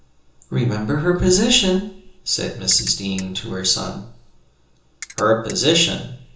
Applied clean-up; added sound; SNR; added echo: none; Ratchet, pawl; 15 dB; reverberation time 0.6 s.